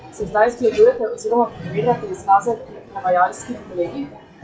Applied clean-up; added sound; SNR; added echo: classical method WPE with log-MMSE.